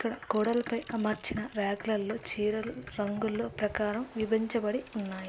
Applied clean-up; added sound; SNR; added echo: none; Boat, Water vehicle; 17 dB; none.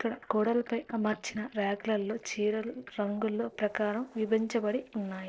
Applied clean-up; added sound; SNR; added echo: neural separator model SepFormer DNS4.